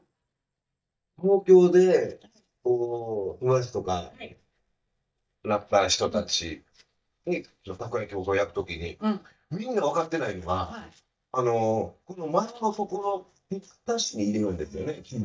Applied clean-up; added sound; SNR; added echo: neural mask model DeepFilterNet 3.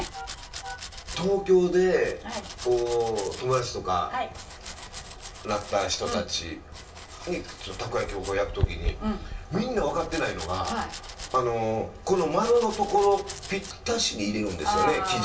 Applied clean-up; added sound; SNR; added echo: none; Domestic sounds, home sounds; 12 dB; reverberation time 0.2 s.